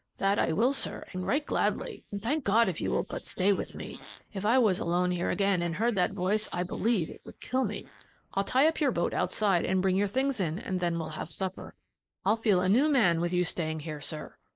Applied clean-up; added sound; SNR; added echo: neural mask model Resemble Enhance denoiser.